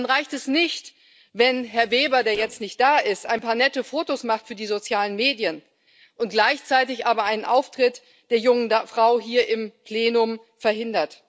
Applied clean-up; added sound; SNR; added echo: neural separator model SepFormer DNS4.